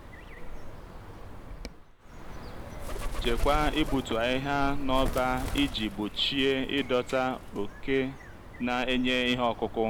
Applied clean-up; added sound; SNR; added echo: none; Bird; 4 dB; none.